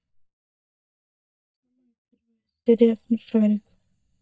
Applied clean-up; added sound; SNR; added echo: neural mask model DeepFilterNet 3.